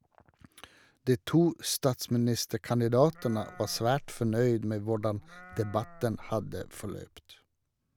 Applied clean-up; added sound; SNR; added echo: none; Livestock, farm animals, working animals; 18 dB; none.